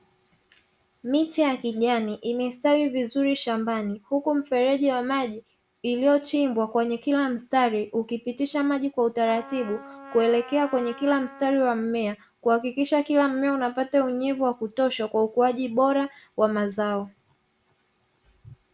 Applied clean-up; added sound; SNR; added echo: none; Trumpet; 19 dB; none.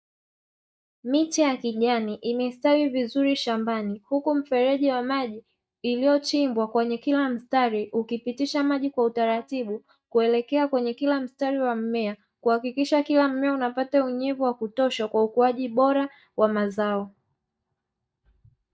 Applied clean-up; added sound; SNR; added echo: neural mask model DeepFilterNet 3.